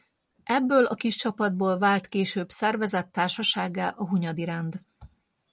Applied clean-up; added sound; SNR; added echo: none; none; none; none.